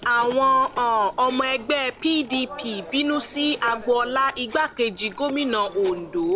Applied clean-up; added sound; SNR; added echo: none; Telephone; 16 dB; none.